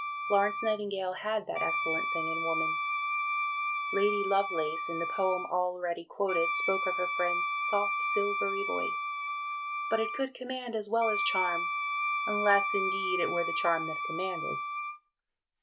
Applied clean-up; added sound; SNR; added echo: none; Wind instrument, woodwind instrument; 0 dB; none.